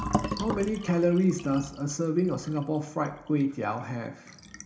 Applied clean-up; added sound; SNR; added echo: none; Fill (with liquid); 9 dB; reverberation time 0.4 s.